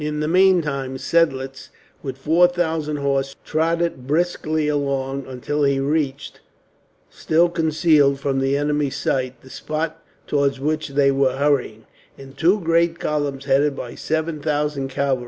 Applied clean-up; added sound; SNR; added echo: none; none; none; none.